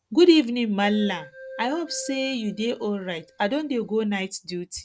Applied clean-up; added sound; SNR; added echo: none; Keyboard (musical); 18 dB; none.